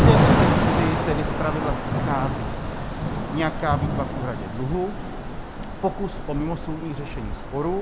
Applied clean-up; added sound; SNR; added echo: none; Bird vocalization, bird call, bird song + Thunder / Rain; -5 dB; none.